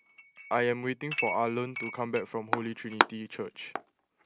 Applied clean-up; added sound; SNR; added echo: none; Chink, clink; 2 dB; none.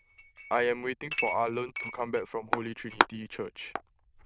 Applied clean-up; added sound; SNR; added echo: neural diffusion model UNIVERSE++.